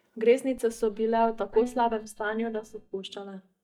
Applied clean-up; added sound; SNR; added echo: neural mask model DeepFilterNet 3.